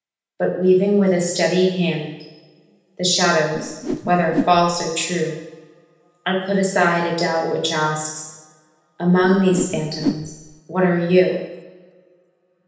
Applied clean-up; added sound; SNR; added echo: none; Whoosh, swoosh, swish; 7 dB; reverberation time 0.9 s.